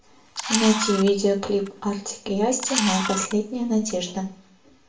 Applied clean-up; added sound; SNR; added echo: none; Camera; 6 dB; reverberation time 0.3 s.